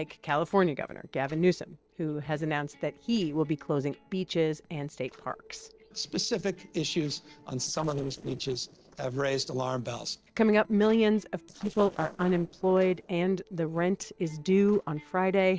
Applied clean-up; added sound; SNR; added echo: neural separator model SepFormer DNS4.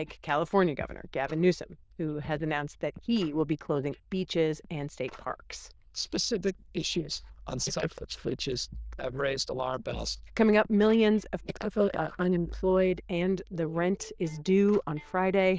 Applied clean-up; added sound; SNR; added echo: neural diffusion model UNIVERSE++.